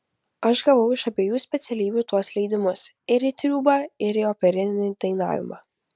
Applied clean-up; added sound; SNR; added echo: none; none; none; none.